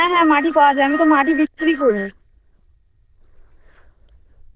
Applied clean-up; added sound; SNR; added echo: neural diffusion model UNIVERSE++.